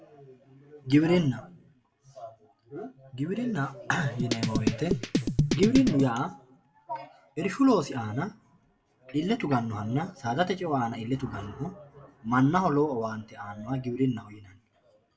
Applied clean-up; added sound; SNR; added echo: none; Drum kit; -1 dB; reverberation time 0.2 s.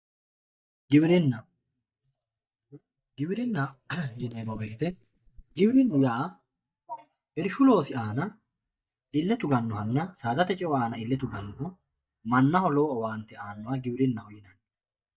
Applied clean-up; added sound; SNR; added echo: neural mask model DeepFilterNet 3.